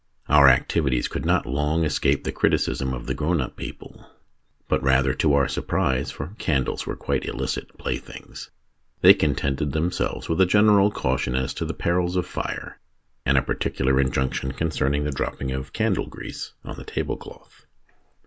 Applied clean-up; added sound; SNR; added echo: none; none; none; none.